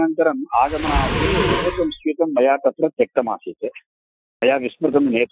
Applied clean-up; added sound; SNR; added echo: classical method Wiener filter.